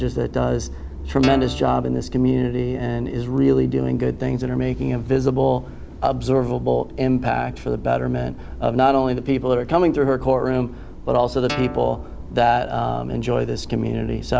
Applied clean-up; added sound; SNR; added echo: none; Guitar; 12 dB; none.